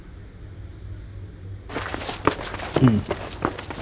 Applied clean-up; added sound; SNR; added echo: none; Run; 0 dB; reverberation time 0.6 s.